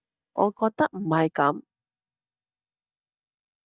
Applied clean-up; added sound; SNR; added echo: neural mask model DeepFilterNet 3.